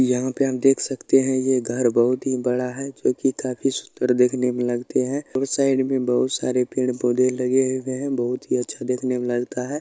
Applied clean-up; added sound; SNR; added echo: none; none; none; none.